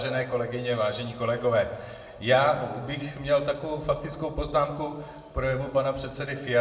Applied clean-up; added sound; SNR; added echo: none; none; none; reverberation time 0.8 s.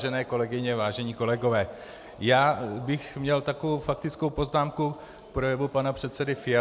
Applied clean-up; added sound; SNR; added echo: none; none; none; none.